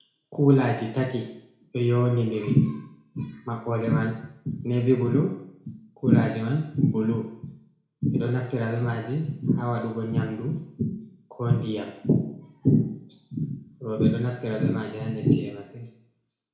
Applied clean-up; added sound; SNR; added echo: none; none; none; reverberation time 0.6 s.